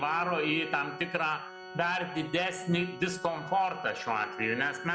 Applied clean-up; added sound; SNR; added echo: none; Organ; 12 dB; none.